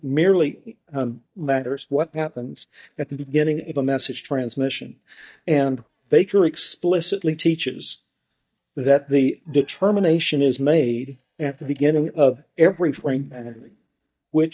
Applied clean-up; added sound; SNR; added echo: neural mask model DeepFilterNet 3.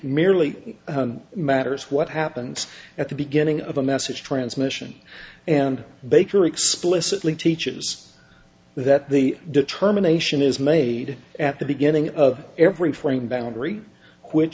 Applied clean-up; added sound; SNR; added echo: none; none; none; none.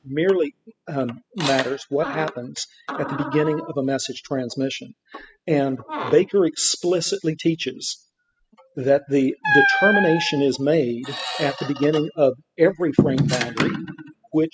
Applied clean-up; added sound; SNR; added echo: classical method spectral subtraction.